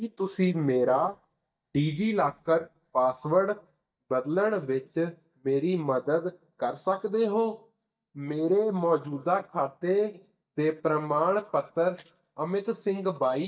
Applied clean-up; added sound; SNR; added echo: neural mask model DeepFilterNet 3.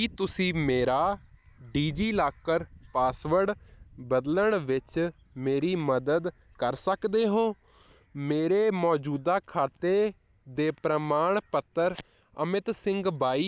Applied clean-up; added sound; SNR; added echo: none; none; none; none.